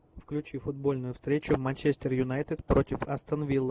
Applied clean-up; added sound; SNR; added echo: none; none; none; none.